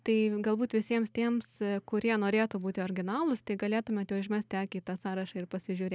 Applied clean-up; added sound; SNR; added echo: none; none; none; none.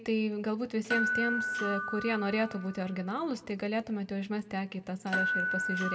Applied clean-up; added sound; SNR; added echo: none; Door / Bell; 3 dB; reverberation time 2.2 s.